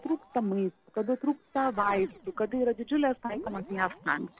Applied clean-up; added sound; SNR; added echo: neural separator model SepFormer DNS4.